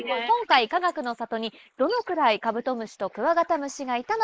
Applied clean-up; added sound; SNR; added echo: neural mask model Resemble Enhance denoiser.